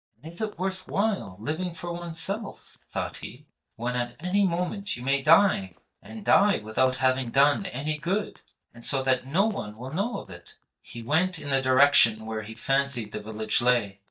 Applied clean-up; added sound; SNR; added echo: neural mask model DeepFilterNet 3.